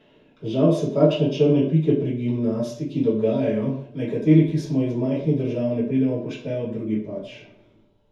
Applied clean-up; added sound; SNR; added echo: none; none; none; reverberation time 0.6 s.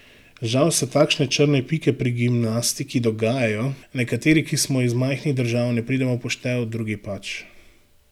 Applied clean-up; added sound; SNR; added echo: none; none; none; none.